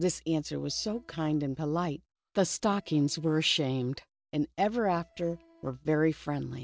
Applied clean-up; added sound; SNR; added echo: neural separator model SepFormer DNS4.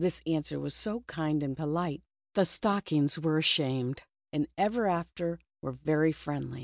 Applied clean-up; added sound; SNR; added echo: none; none; none; none.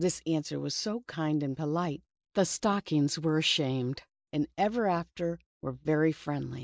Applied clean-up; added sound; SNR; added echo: neural mask model Resemble Enhance denoiser.